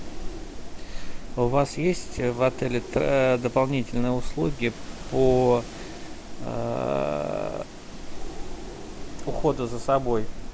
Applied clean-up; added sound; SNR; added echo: none; Wind; 5 dB; none.